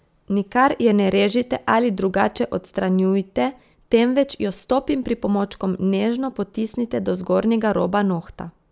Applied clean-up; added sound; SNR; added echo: none; none; none; none.